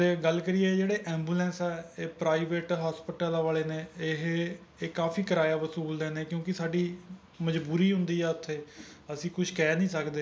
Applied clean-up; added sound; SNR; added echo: none; none; none; none.